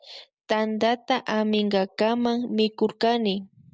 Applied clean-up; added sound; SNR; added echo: none; none; none; none.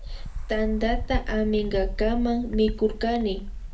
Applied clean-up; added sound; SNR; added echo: none; Bird; 4 dB; reverberation time 0.3 s.